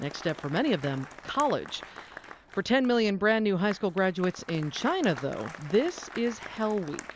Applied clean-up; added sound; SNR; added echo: none; Applause; 16 dB; none.